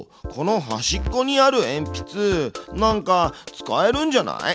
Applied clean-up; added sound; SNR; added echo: none; none; none; none.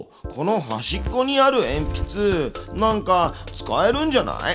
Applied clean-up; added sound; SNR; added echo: none; Idling / Engine starting / Car; 14 dB; reverberation time 1.1 s.